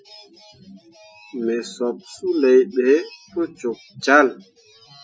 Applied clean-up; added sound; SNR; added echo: classical method Wiener filter.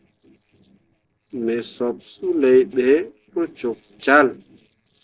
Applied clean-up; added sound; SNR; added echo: neural separator model SepFormer DNS4.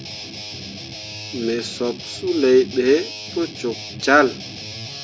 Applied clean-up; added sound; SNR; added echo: none; Guitar; 12 dB; none.